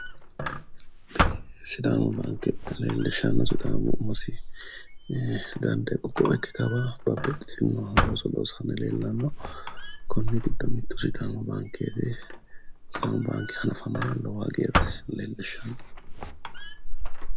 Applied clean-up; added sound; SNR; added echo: none; Squeak; -2 dB; none.